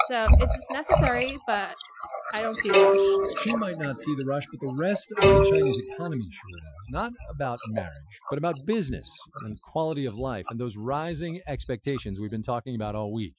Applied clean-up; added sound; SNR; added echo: classical method Wiener filter.